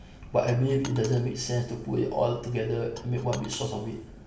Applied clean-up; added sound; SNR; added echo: none; Coin (dropping); 17 dB; reverberation time 0.8 s.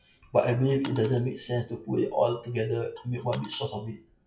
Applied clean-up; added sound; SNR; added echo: classical method WPE with log-MMSE.